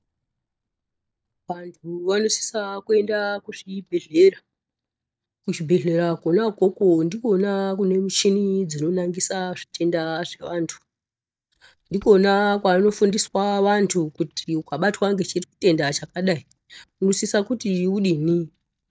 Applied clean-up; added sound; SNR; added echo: neural mask model DeepFilterNet 3.